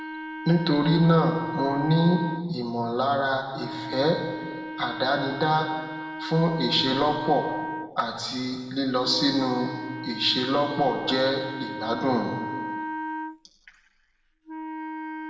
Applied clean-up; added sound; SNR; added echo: none; Wind instrument, woodwind instrument; 9 dB; reverberation time 1.4 s.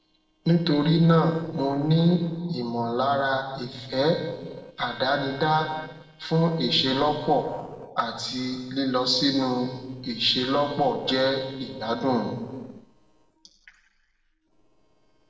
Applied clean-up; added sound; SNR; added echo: neural separator model SepFormer DNS4.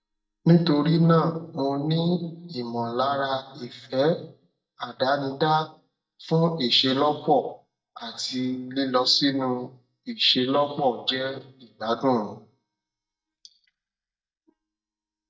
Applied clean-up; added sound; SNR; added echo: neural mask model DeepFilterNet 3.